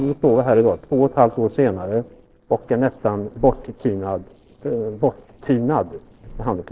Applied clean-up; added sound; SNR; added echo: neural separator model SepFormer DNS4.